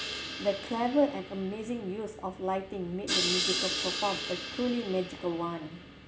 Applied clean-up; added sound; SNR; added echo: none; Crash cymbal; 4 dB; none.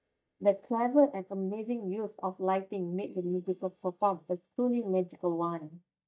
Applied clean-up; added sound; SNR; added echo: neural mask model DeepFilterNet 3.